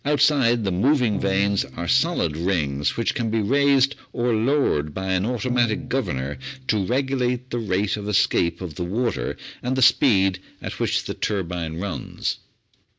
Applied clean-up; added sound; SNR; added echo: none; Bowed string instrument; 16 dB; none.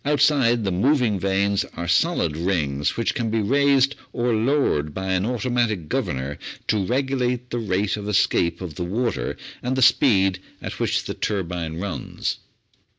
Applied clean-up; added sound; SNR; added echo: none; none; none; none.